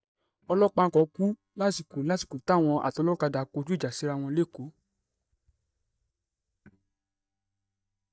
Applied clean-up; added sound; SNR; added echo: neural mask model DeepFilterNet 3.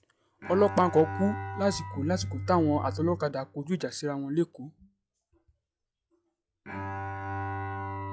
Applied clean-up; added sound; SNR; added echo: classical method log-MMSE.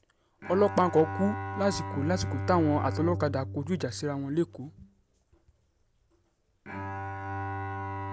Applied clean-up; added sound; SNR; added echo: none; Bowed string instrument; 6 dB; none.